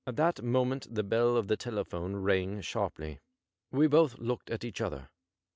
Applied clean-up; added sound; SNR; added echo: none; none; none; none.